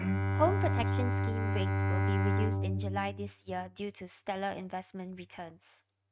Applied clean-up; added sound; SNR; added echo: neural mask model RNNoise.